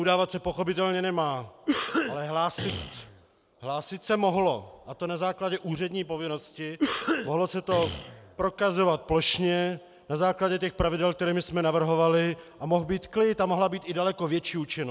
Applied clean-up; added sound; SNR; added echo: none; Cough; 5 dB; none.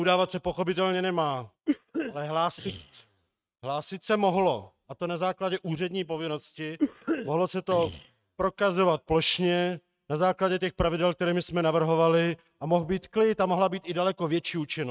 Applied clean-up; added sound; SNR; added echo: neural mask model RNNoise.